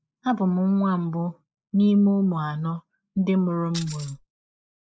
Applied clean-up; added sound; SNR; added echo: neural mask model Resemble Enhance denoiser.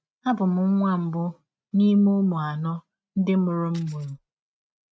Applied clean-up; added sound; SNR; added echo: neural mask model RNNoise.